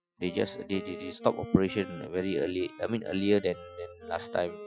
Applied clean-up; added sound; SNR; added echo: classical method Wiener filter.